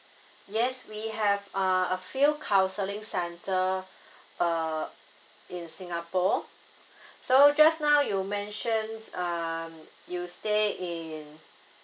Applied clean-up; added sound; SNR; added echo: none; none; none; none.